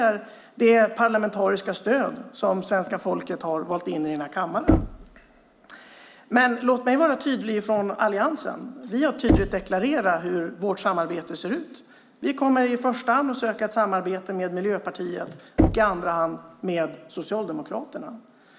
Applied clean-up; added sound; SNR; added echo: none; Knock; 4 dB; none.